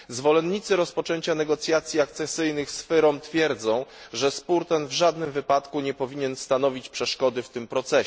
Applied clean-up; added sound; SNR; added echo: none; none; none; none.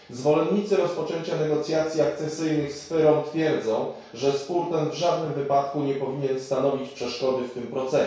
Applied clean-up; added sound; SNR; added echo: none; none; none; reverberation time 0.6 s.